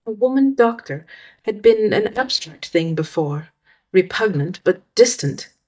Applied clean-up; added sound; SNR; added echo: neural mask model DeepFilterNet 3.